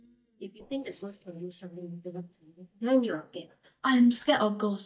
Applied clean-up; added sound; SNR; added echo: neural mask model DeepFilterNet 3.